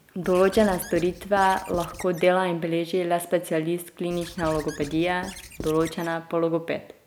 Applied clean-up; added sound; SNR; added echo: none; Squeak / Writing; 17 dB; none.